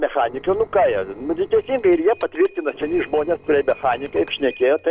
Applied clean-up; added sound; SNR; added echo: neural separator model SepFormer DNS4.